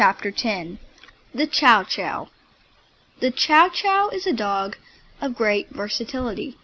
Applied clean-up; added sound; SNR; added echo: none; none; none; none.